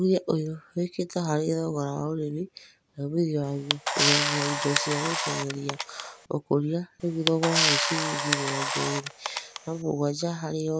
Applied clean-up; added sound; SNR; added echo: none; Camera; 0 dB; none.